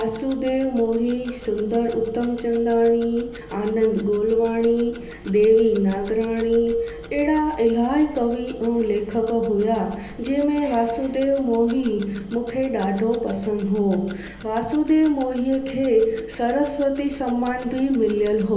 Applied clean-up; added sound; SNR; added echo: none; Tick-tock; 20 dB; reverberation time 0.3 s.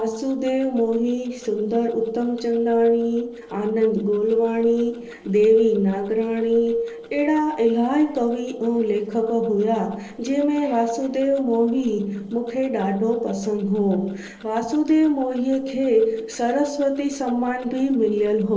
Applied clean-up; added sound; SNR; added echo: neural separator model SepFormer DNS4.